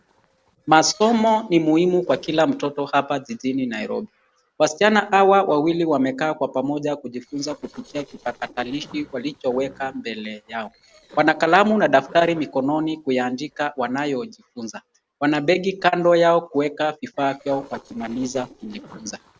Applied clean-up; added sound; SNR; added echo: neural separator model SepFormer DNS4.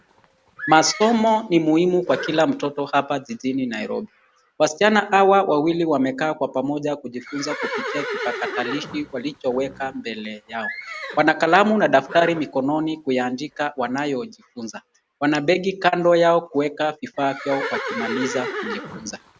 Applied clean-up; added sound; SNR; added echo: none; Livestock, farm animals, working animals; 13 dB; none.